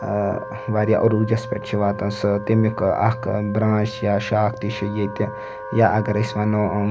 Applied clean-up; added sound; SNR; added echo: none; Wind instrument, woodwind instrument; 13 dB; none.